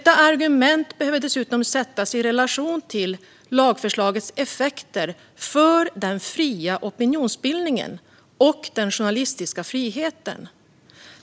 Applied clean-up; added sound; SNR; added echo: none; none; none; none.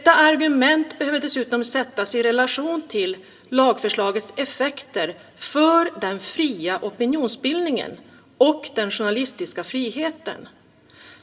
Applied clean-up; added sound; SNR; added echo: none; none; none; reverberation time 0.5 s.